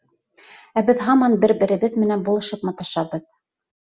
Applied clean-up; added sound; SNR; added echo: none; none; none; none.